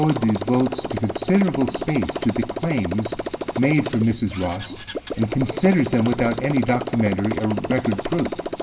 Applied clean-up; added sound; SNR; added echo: none; Motorcycle; 7 dB; reverberation time 2.0 s.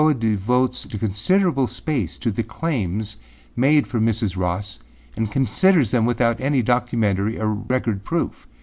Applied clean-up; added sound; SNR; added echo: none; none; none; none.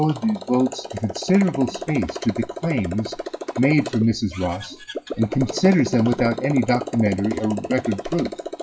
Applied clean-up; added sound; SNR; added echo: classical method WPE with log-MMSE.